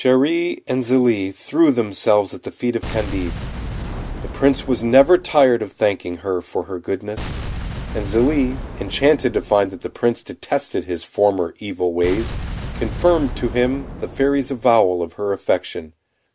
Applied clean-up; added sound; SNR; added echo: none; Boom; 10 dB; none.